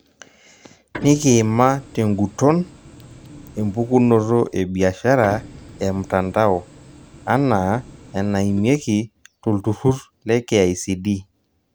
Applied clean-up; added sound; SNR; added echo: none; Printer; 18 dB; none.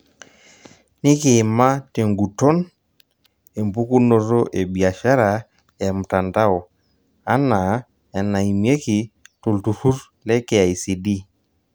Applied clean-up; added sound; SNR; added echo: none; none; none; none.